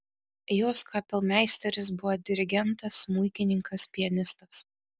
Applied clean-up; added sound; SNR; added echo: none; none; none; none.